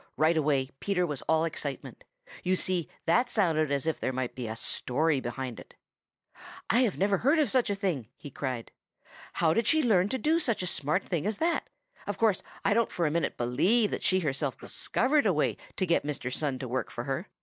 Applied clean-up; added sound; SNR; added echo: neural mask model Resemble Enhance denoiser.